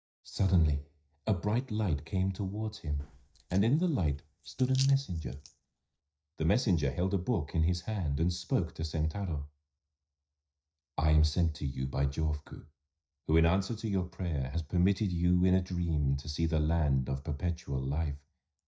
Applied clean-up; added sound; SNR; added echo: neural mask model DeepFilterNet 3.